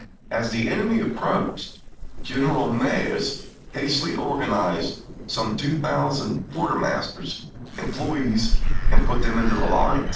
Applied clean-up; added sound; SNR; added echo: neural separator model SepFormer DNS4.